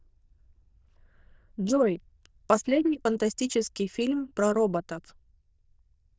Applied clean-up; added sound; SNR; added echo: neural diffusion model UNIVERSE++.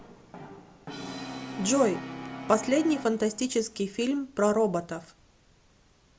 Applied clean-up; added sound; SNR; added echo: none; Brass instrument; 13 dB; none.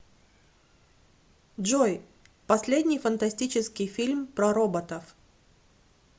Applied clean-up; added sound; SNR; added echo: none; none; none; none.